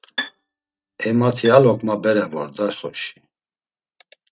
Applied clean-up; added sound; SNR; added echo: neural mask model RNNoise.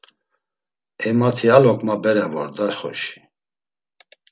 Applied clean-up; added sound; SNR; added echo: none; none; none; none.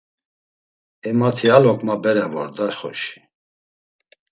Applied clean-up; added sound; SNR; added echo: neural mask model DeepFilterNet 3.